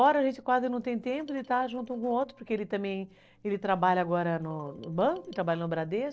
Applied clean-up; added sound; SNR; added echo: neural separator model SepFormer DNS4.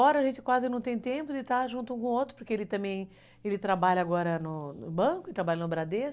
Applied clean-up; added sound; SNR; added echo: none; none; none; none.